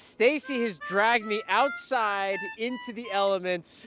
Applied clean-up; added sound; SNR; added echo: none; Harmonica; 13 dB; none.